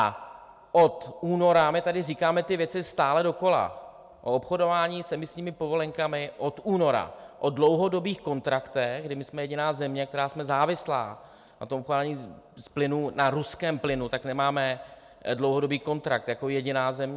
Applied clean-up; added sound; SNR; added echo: none; none; none; none.